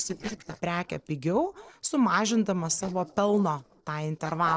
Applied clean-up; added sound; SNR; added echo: neural separator model SepFormer DNS4.